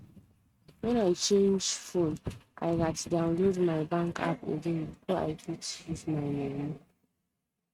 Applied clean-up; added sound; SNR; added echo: neural mask model RNNoise.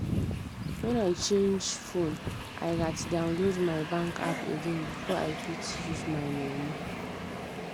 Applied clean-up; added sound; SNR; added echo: none; Train; 4 dB; none.